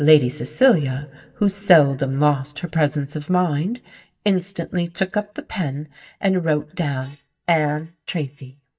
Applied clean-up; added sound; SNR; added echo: neural mask model DeepFilterNet 3.